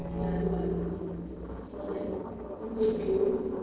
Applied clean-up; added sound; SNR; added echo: neural separator model SepFormer DNS4.